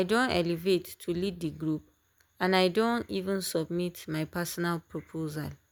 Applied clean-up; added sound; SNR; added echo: none; none; none; none.